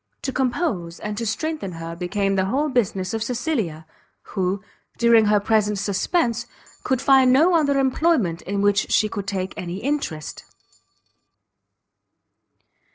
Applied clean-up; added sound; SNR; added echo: neural separator model SepFormer DNS4.